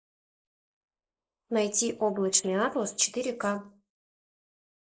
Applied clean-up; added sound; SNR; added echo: neural mask model Resemble Enhance denoiser.